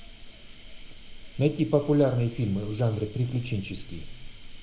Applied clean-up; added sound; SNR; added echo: none; Cricket; 13 dB; reverberation time 0.8 s.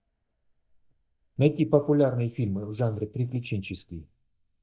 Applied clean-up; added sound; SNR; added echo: neural mask model DeepFilterNet 3.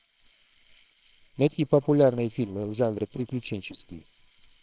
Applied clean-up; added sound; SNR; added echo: neural separator model SepFormer WHAMR!.